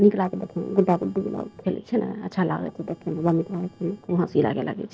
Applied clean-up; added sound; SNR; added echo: neural separator model SepFormer DNS4.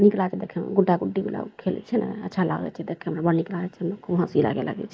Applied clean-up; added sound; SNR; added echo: neural mask model Resemble Enhance denoiser.